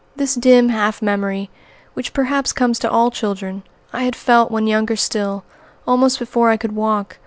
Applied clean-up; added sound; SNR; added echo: none; none; none; none.